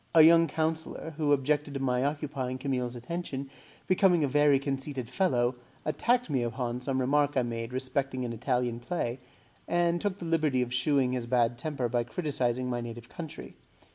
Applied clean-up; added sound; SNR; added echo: none; none; none; none.